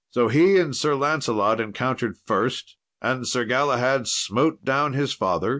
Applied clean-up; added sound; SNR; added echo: none; none; none; none.